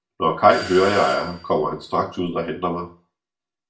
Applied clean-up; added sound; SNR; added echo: none; Doorbell; 15 dB; reverberation time 0.3 s.